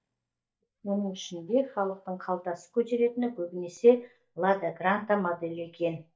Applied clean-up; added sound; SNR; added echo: neural mask model DeepFilterNet 3.